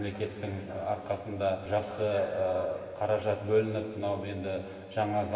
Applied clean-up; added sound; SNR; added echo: none; none; none; reverberation time 2.5 s.